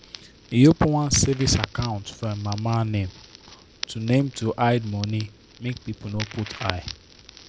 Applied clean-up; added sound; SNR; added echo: none; Crackle; 15 dB; none.